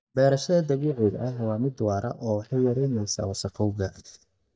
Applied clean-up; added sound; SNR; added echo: neural mask model DeepFilterNet 3.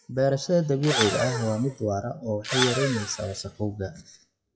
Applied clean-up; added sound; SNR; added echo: classical method WPE with log-MMSE.